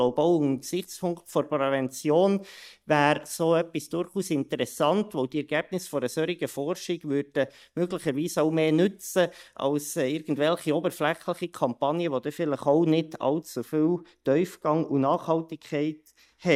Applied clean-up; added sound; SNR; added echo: neural mask model DeepFilterNet 3.